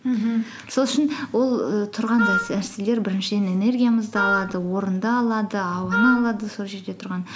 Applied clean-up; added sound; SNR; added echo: none; Wind instrument, woodwind instrument; 3 dB; none.